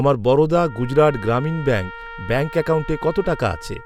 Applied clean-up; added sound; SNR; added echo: none; Trumpet; 17 dB; none.